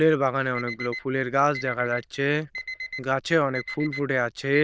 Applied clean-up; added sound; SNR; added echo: neural diffusion model UNIVERSE++.